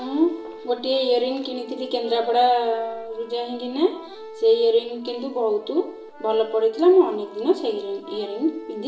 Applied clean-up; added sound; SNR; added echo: none; Accordion; 19 dB; reverberation time 0.7 s.